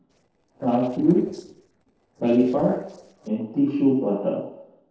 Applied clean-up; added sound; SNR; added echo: neural separator model SepFormer DNS4.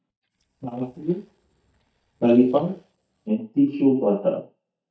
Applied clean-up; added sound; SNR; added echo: neural mask model DeepFilterNet 3.